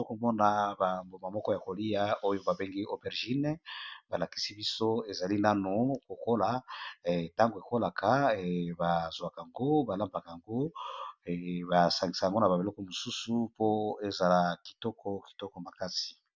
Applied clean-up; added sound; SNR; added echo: none; none; none; none.